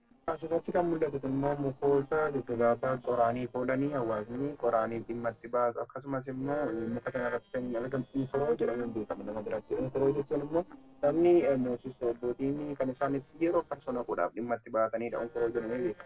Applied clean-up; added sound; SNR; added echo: neural separator model SepFormer DNS4.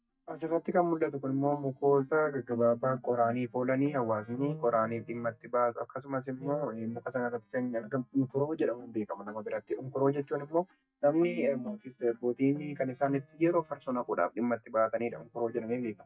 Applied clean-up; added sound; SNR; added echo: neural mask model DeepFilterNet 3.